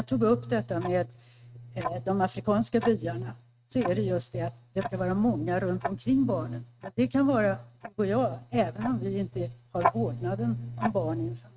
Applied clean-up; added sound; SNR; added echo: neural mask model RNNoise.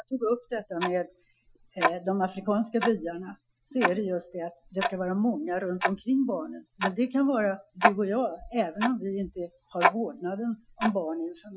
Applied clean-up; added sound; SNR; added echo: classical method Wiener filter.